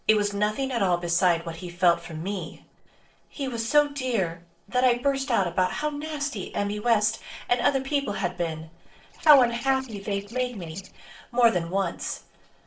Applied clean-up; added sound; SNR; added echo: neural separator model SepFormer DNS4.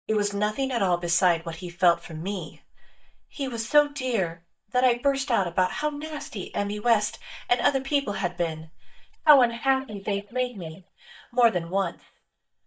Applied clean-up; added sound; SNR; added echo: neural mask model DeepFilterNet 3.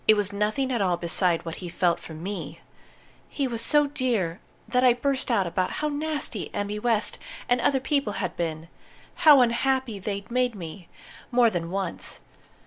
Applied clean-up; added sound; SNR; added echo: none; none; none; none.